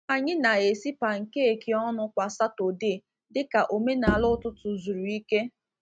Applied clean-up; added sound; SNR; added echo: neural mask model RNNoise.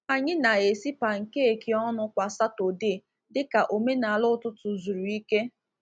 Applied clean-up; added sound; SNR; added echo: none; none; none; none.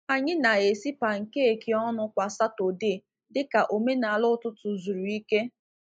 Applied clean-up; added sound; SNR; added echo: neural mask model Resemble Enhance denoiser.